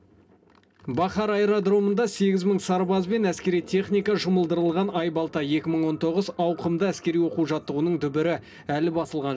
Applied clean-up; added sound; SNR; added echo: none; none; none; reverberation time 0.3 s.